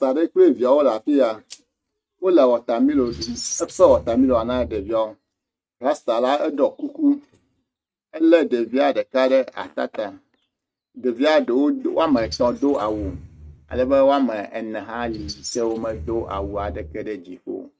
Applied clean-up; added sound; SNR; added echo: neural mask model RNNoise.